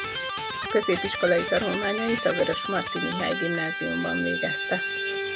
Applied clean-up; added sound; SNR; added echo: none; Electric guitar; 3 dB; none.